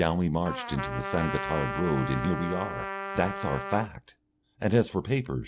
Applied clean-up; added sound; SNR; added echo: none; Trumpet; 6 dB; none.